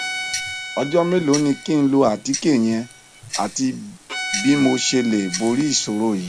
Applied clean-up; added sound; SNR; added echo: none; Tick-tock + Bowed string instrument; 10 dB; none.